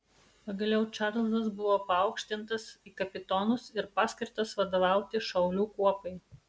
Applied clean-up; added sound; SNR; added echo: none; none; none; none.